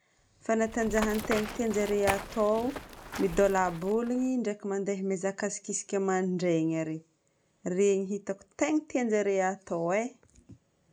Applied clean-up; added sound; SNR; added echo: none; Run; 9 dB; none.